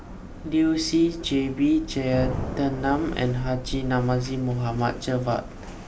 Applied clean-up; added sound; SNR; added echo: none; Thunder; 14 dB; none.